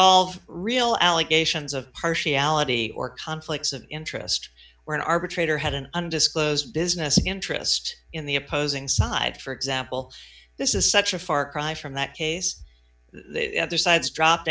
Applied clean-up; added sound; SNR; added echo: none; none; none; none.